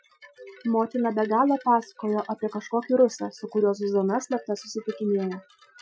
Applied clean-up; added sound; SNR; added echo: classical method Wiener filter.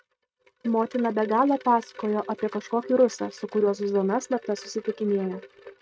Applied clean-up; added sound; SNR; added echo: neural mask model RNNoise.